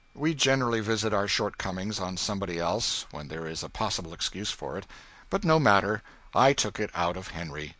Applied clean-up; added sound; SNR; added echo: none; none; none; none.